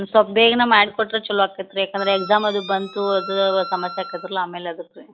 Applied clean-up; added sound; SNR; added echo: classical method log-MMSE.